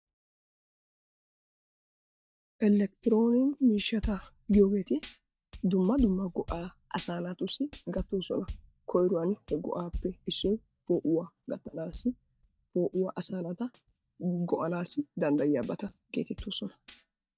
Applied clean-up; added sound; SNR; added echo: neural mask model DeepFilterNet 3.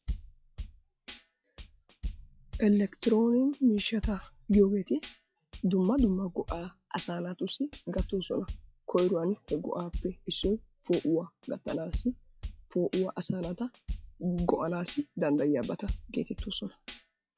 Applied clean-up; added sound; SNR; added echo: classical method log-MMSE.